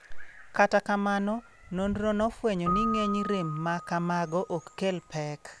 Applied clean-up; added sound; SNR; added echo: none; Keyboard (musical); 10 dB; none.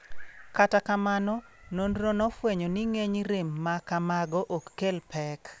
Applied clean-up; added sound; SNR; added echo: none; none; none; none.